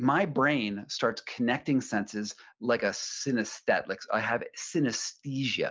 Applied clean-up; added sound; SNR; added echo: none; none; none; none.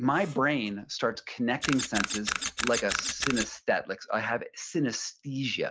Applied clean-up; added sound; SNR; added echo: none; Camera; 5 dB; none.